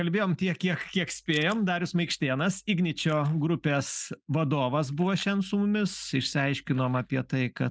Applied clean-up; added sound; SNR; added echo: neural mask model DeepFilterNet 3.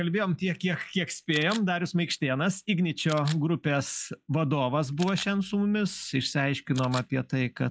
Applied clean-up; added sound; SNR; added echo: classical method log-MMSE.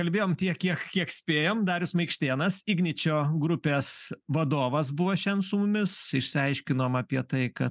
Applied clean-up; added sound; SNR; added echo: none; none; none; none.